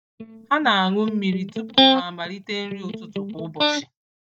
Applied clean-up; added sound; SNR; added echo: neural mask model DeepFilterNet 3.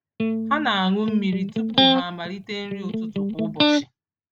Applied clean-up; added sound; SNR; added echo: none; Electric guitar; -4 dB; none.